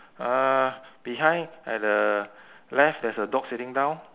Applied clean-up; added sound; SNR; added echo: none; none; none; none.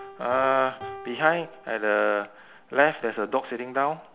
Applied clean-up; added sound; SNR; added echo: none; Piano; 18 dB; none.